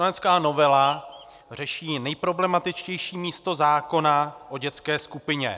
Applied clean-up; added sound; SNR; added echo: none; Bird; 19 dB; none.